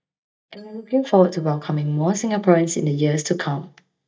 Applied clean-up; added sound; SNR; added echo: neural mask model DeepFilterNet 3.